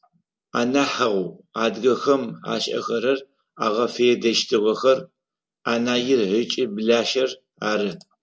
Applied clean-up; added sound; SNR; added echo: none; none; none; none.